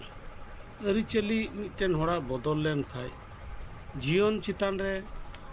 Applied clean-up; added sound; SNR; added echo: none; Bird; 12 dB; none.